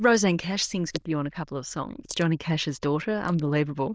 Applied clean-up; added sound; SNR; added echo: neural diffusion model UNIVERSE++.